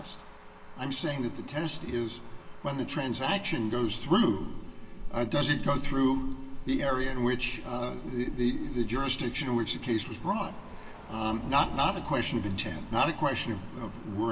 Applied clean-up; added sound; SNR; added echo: none; Motor vehicle (road); 7 dB; reverberation time 2.9 s.